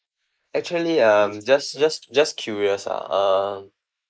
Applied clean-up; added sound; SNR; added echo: neural mask model Resemble Enhance denoiser.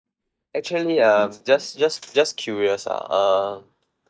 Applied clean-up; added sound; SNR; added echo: neural mask model DeepFilterNet 3.